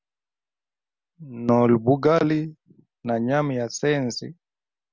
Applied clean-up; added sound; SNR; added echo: none; none; none; none.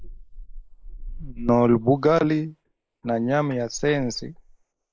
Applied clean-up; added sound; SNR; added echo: neural mask model Resemble Enhance denoiser.